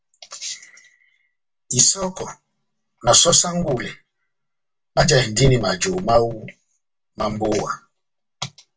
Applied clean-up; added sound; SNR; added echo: none; none; none; reverberation time 0.1 s.